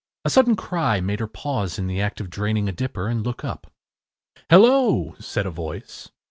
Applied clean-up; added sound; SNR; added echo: none; none; none; none.